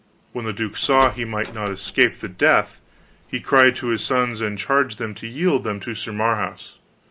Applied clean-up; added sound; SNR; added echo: none; Door; 3 dB; none.